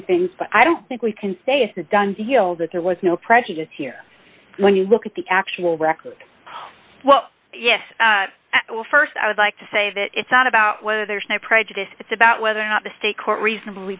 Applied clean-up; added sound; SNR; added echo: none; none; none; none.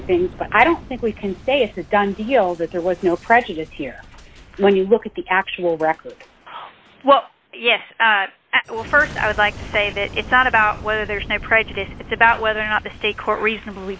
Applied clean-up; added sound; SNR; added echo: none; Boom; 18 dB; none.